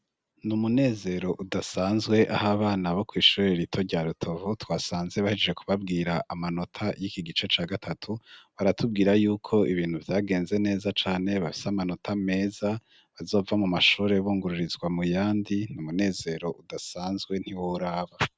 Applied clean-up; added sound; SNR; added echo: none; none; none; none.